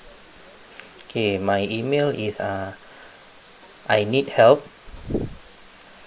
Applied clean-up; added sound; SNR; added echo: none; none; none; none.